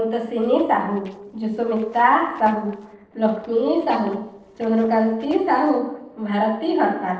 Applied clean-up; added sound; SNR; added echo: neural separator model SepFormer DNS4.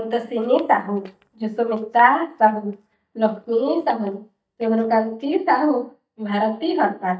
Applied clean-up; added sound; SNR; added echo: neural mask model DeepFilterNet 3.